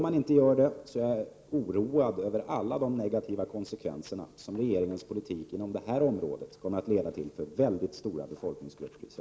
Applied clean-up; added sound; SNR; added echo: none; none; none; none.